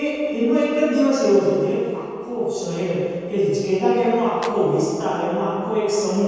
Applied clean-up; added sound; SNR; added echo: none; Clapping; 16 dB; reverberation time 2.1 s.